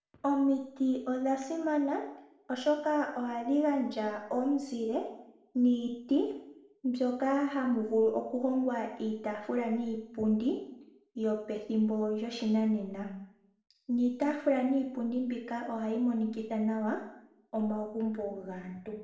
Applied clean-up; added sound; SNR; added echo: none; none; none; reverberation time 0.7 s.